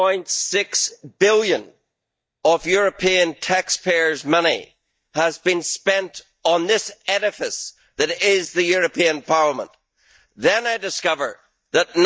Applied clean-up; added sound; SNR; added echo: neural mask model DeepFilterNet 3.